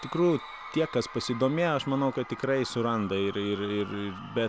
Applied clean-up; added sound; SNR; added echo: none; Crowd / Cheering; 15 dB; none.